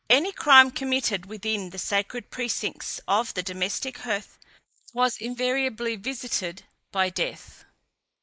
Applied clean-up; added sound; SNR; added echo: neural mask model Resemble Enhance denoiser.